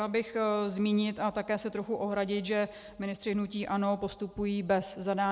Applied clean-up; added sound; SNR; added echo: none; none; none; none.